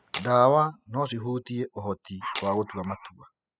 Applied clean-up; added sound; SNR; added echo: classical method spectral subtraction.